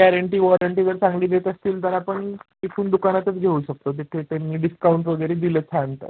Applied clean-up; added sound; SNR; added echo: none; none; none; none.